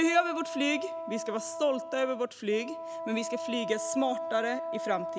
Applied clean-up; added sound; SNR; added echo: none; Wind instrument, woodwind instrument; 6 dB; none.